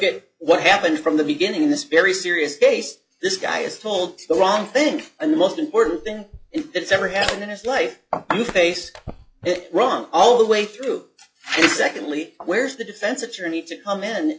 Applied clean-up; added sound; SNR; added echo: classical method log-MMSE.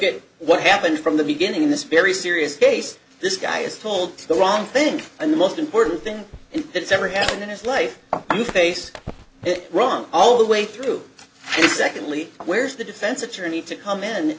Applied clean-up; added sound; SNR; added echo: none; Clapping; 16 dB; none.